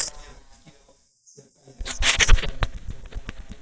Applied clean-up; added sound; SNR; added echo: neural mask model DeepFilterNet 3.